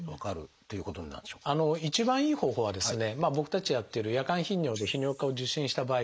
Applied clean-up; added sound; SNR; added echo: neural mask model Resemble Enhance denoiser.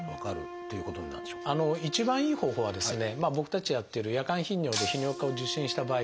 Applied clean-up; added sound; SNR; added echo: none; Shatter + Wind instrument, woodwind instrument; 10 dB; none.